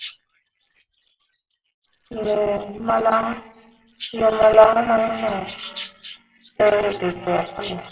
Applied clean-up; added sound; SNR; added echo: neural separator model SepFormer DNS4.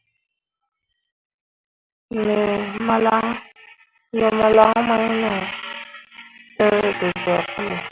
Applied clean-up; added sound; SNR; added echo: none; none; none; none.